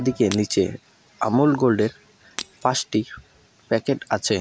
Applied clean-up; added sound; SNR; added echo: none; Shatter; 15 dB; none.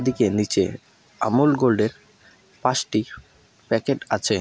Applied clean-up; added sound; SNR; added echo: none; none; none; none.